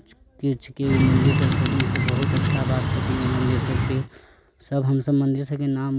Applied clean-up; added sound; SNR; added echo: none; Bird; -3 dB; none.